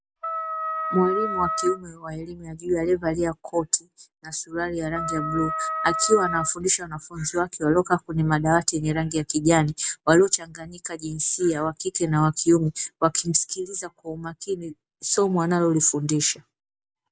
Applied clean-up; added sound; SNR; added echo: none; Wind instrument, woodwind instrument; 4 dB; none.